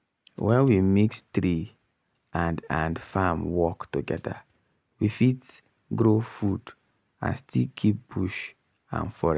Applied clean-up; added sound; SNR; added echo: none; none; none; none.